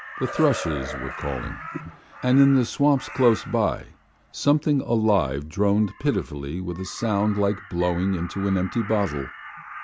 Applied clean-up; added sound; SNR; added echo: none; Crow; 14 dB; none.